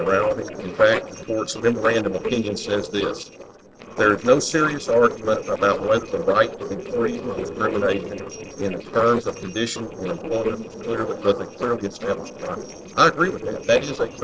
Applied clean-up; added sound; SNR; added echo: neural separator model SepFormer DNS4.